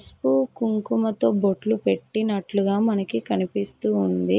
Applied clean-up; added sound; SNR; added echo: none; none; none; none.